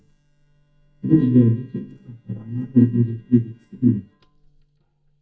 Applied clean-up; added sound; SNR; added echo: neural mask model DeepFilterNet 3.